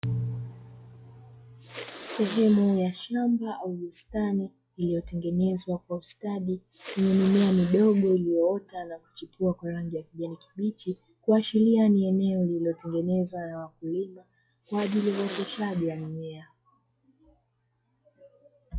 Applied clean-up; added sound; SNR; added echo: classical method log-MMSE.